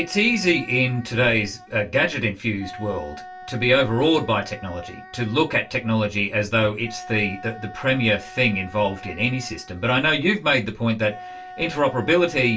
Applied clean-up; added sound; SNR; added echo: none; Wind instrument, woodwind instrument; 18 dB; reverberation time 0.2 s.